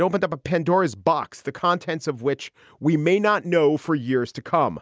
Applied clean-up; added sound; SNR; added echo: none; none; none; none.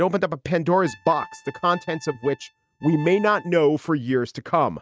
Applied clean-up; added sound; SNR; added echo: neural mask model RNNoise.